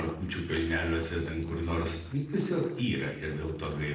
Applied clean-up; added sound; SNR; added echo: neural separator model SepFormer DNS4.